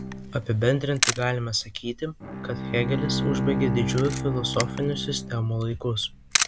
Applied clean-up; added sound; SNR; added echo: none; Bowed string instrument + Camera; 2 dB; none.